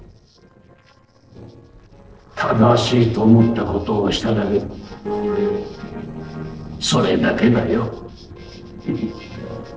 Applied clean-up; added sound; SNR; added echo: neural separator model SepFormer DNS4.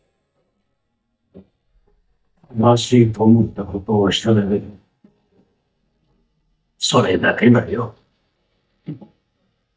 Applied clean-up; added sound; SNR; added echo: neural mask model DeepFilterNet 3.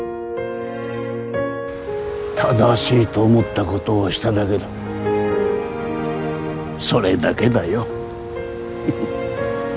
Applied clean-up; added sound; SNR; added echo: none; none; none; none.